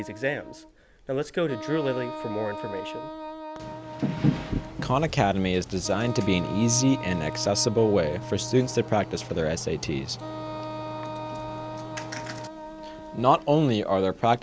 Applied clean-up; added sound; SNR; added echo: none; Wind instrument, woodwind instrument; 12 dB; none.